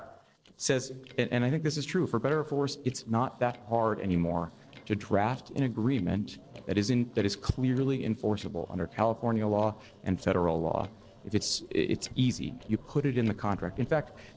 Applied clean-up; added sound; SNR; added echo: neural separator model SepFormer DNS4.